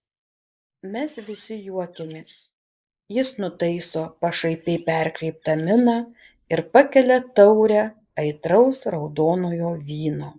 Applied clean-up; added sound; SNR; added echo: neural mask model Resemble Enhance denoiser.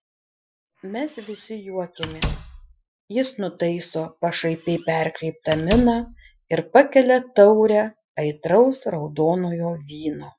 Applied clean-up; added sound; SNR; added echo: classical method Wiener filter.